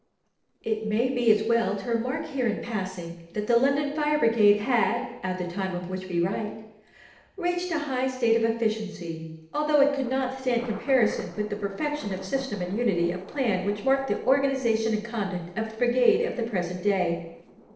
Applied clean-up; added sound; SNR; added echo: neural separator model SepFormer DNS4.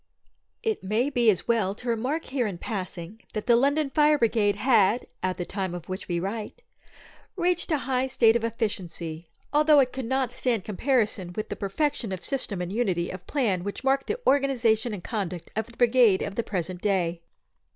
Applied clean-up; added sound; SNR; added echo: none; none; none; none.